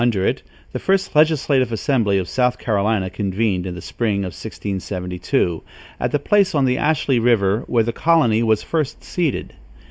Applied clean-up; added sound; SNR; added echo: none; none; none; none.